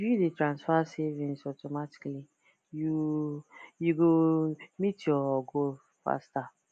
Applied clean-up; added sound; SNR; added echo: none; none; none; none.